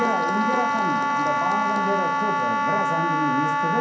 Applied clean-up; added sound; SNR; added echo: none; Wind instrument, woodwind instrument; -5 dB; reverberation time 0.6 s.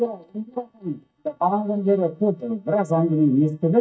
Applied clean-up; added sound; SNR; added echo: neural mask model DeepFilterNet 3.